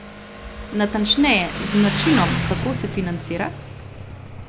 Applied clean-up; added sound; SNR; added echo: none; Motorcycle; 5 dB; none.